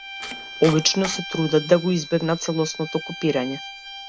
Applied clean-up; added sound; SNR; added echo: none; Domestic sounds, home sounds + Bowed string instrument; 12 dB; none.